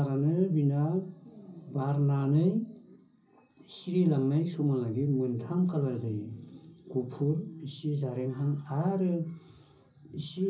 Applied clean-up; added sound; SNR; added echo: none; none; none; reverberation time 0.5 s.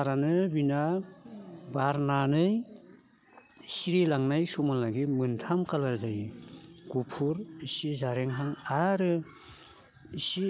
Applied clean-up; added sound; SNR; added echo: none; none; none; none.